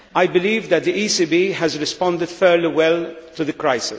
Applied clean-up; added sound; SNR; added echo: none; none; none; none.